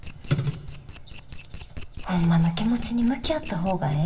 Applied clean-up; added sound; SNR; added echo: none; Domestic sounds, home sounds; 10 dB; reverberation time 1.3 s.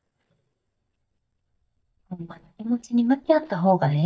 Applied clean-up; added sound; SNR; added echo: neural mask model DeepFilterNet 3.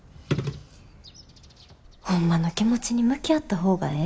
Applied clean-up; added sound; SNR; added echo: none; none; none; none.